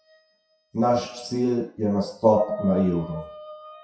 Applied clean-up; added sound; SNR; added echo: classical method WPE with log-MMSE.